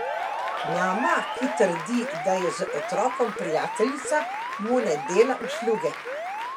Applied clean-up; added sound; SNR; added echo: none; Applause / Cheering + Alarm; 4 dB; none.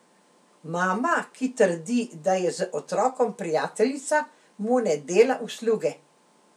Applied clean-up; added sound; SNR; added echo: none; none; none; none.